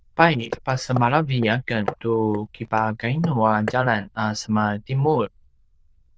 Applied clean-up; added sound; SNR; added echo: neural diffusion model UNIVERSE++.